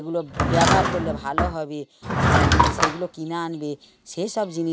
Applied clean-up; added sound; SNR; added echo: none; Drawer open or close / Wood; -3 dB; none.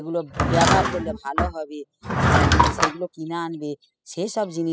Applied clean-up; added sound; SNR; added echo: classical method spectral subtraction.